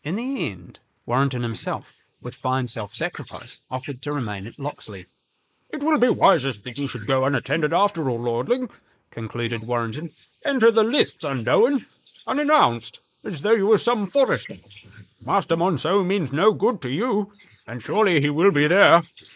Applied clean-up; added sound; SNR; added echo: neural mask model Resemble Enhance denoiser.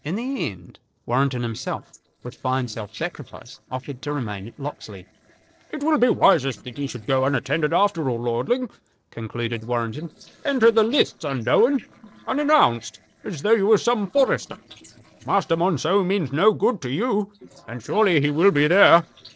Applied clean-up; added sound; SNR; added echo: neural separator model SepFormer DNS4.